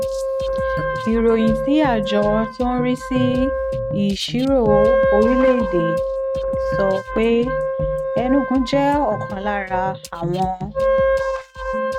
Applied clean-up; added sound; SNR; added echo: neural mask model RNNoise.